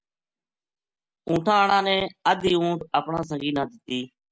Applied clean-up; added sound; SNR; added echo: none; none; none; none.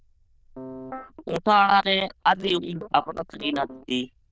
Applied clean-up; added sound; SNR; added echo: neural diffusion model UNIVERSE++.